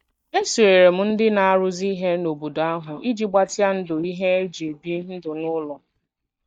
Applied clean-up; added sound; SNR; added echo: neural mask model DeepFilterNet 3.